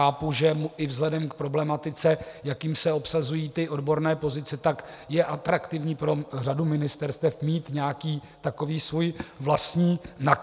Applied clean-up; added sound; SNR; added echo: none; none; none; none.